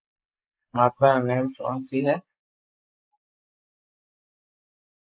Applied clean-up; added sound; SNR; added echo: neural mask model Resemble Enhance denoiser.